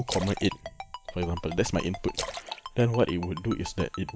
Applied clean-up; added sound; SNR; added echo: none; Splash, splatter + Ringtone; 10 dB; none.